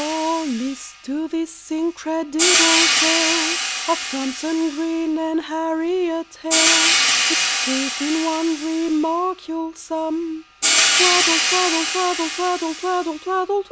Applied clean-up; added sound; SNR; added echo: none; Hi-hat; -1 dB; none.